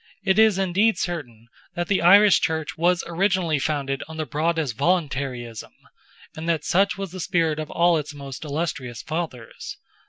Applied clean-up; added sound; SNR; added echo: none; none; none; none.